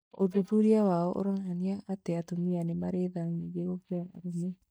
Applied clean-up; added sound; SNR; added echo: neural mask model DeepFilterNet 3.